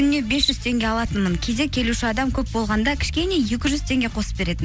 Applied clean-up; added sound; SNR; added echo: none; Cricket; 14 dB; none.